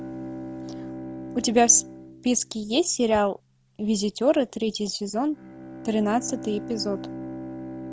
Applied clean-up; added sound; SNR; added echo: none; Bowed string instrument; 13 dB; none.